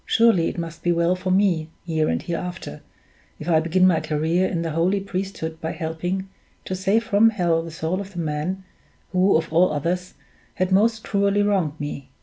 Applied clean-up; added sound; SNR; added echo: none; none; none; none.